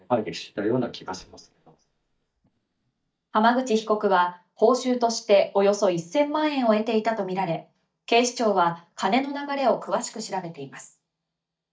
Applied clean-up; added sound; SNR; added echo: neural mask model DeepFilterNet 3.